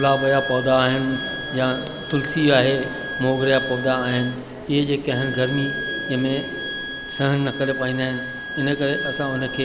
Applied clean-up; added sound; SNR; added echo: none; Wind instrument, woodwind instrument; 9 dB; none.